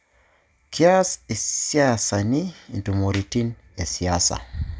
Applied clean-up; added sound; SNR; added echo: none; none; none; none.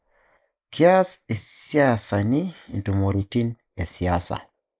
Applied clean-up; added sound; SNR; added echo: neural mask model Resemble Enhance denoiser.